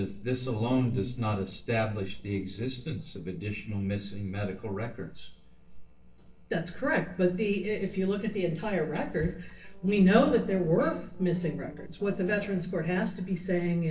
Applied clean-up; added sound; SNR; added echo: neural separator model SepFormer DNS4.